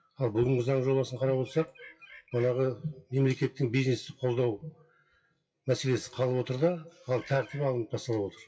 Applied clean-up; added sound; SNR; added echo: classical method WPE with log-MMSE.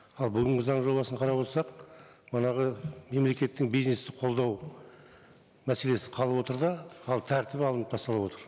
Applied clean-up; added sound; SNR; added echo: none; none; none; none.